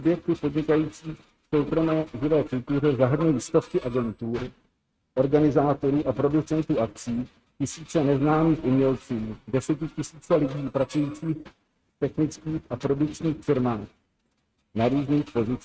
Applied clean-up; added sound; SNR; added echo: neural mask model RNNoise.